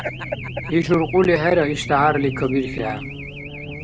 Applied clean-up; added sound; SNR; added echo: none; Race car, auto racing / Alarm; 9 dB; none.